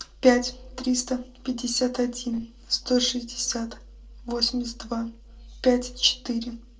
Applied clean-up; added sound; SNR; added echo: neural separator model SepFormer DNS4.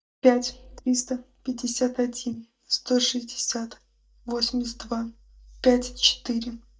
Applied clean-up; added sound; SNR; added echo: neural mask model DeepFilterNet 3.